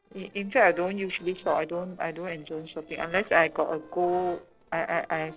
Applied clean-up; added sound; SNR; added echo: neural separator model SepFormer DNS4.